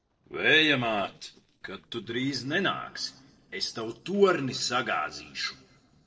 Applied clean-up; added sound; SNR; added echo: neural separator model SepFormer DNS4.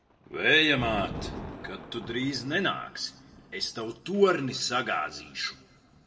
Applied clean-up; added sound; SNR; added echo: none; Thunder; 14 dB; reverberation time 1.2 s.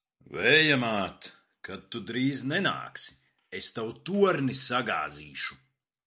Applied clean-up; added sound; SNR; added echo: none; none; none; none.